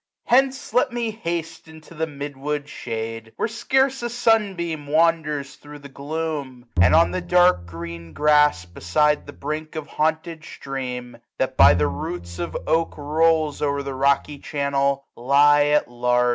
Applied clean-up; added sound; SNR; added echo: none; Bowed string instrument; 5 dB; none.